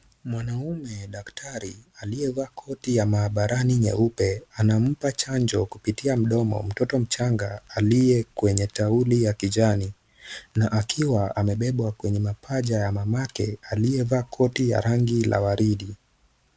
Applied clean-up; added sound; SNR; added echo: none; none; none; none.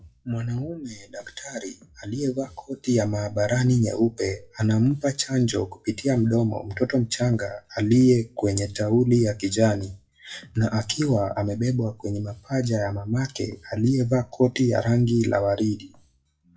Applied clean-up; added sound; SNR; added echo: classical method WPE with log-MMSE.